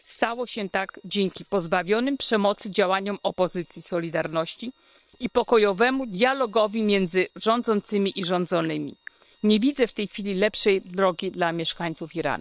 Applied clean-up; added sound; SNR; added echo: neural separator model SepFormer WHAM!.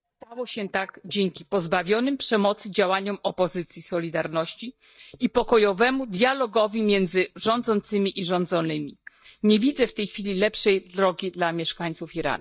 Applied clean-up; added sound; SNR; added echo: neural mask model DeepFilterNet 3.